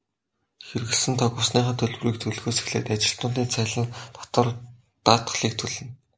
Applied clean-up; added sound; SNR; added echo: none; none; none; none.